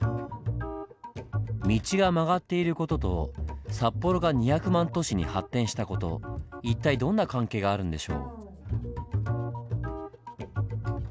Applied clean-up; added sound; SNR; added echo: none; none; none; none.